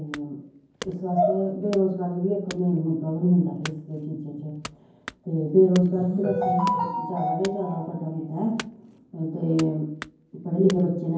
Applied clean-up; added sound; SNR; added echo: none; Wood / Domestic sounds, home sounds; 19 dB; reverberation time 0.9 s.